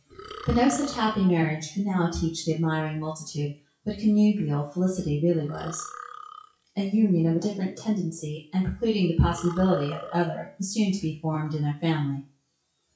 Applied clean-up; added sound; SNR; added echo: classical method WPE with log-MMSE.